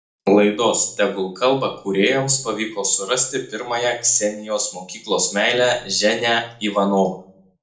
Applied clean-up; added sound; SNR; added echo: none; none; none; reverberation time 0.4 s.